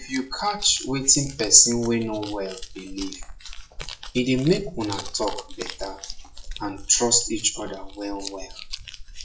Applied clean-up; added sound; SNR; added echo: classical method WPE with log-MMSE.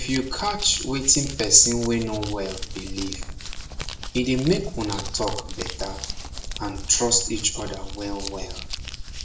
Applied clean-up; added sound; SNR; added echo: none; Crumpling, crinkling; 7 dB; reverberation time 0.5 s.